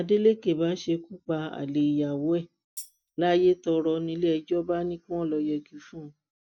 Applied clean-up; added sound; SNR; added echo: none; Tambourine; 20 dB; none.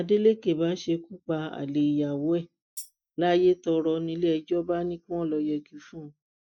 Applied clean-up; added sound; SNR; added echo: neural mask model DeepFilterNet 3.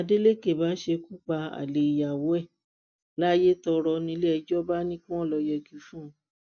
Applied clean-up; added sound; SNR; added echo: none; none; none; none.